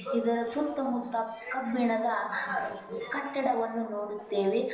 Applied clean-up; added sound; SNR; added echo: neural separator model SepFormer DNS4.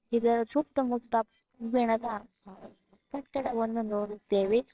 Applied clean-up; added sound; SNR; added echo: neural separator model SepFormer WHAMR!.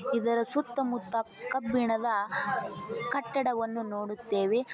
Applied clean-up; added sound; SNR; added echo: none; none; none; none.